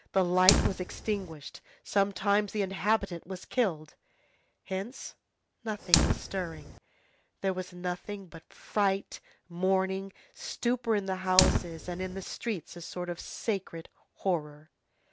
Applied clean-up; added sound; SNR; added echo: none; Fire; 4 dB; none.